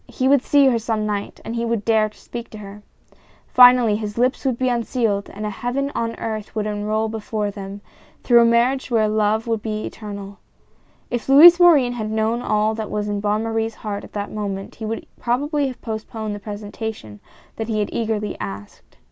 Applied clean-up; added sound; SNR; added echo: none; none; none; none.